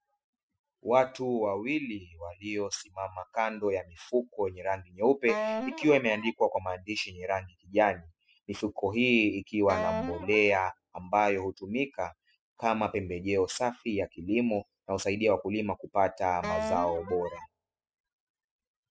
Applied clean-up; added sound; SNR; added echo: classical method spectral subtraction.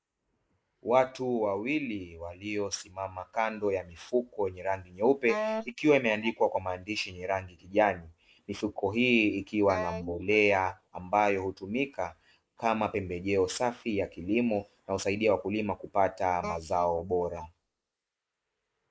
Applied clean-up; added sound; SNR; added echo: neural mask model Resemble Enhance denoiser.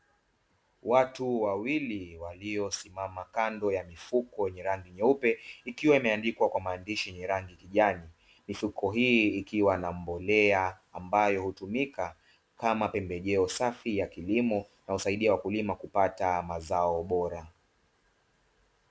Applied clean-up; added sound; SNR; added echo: none; none; none; none.